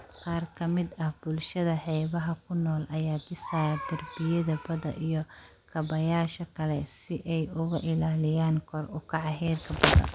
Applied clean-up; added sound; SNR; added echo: none; none; none; none.